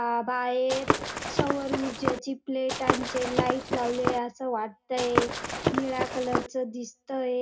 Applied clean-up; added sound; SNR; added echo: none; Walk, footsteps / Run; -1 dB; reverberation time 0.3 s.